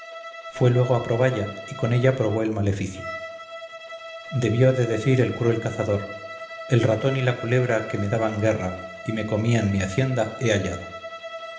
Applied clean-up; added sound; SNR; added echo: none; Bowed string instrument; 13 dB; reverberation time 0.8 s.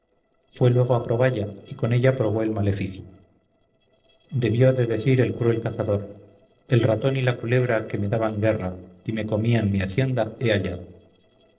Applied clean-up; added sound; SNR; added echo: neural separator model SepFormer DNS4.